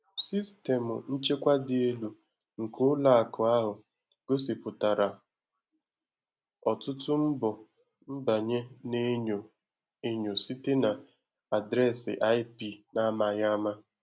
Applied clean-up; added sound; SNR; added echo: none; none; none; none.